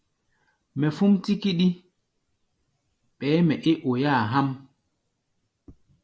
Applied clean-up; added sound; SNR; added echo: none; none; none; none.